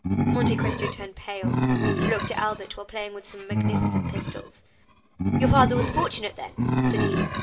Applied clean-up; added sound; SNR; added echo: none; Animal; -4 dB; reverberation time 1.7 s.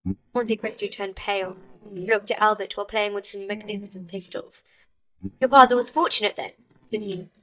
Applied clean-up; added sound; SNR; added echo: neural mask model DeepFilterNet 3.